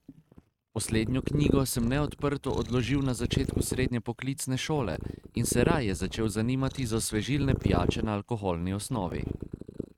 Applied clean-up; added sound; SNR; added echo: neural mask model RNNoise.